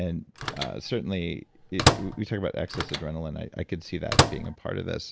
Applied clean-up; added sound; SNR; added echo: none; Microwave oven; -4 dB; none.